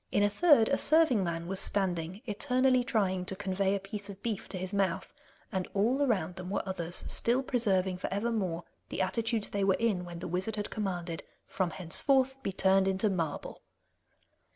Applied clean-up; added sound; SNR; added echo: none; none; none; none.